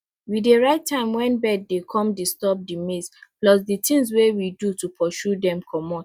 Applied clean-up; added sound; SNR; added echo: none; none; none; none.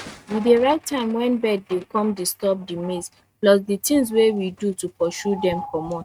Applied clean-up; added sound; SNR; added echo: neural mask model RNNoise.